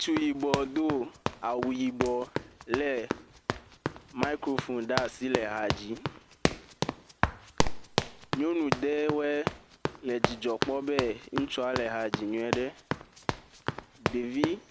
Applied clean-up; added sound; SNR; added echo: none; Run; 2 dB; none.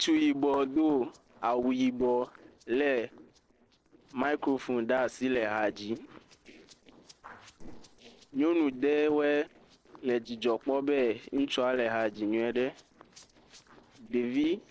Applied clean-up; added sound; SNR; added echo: neural separator model SepFormer DNS4.